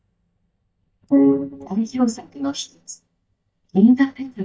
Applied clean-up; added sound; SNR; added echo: neural mask model DeepFilterNet 3.